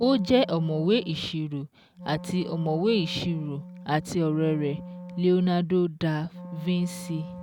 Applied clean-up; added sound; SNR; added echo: none; Wind instrument, woodwind instrument; 14 dB; none.